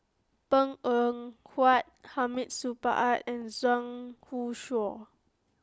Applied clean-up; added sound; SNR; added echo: none; none; none; none.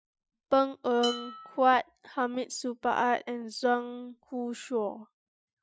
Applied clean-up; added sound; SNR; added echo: classical method Wiener filter.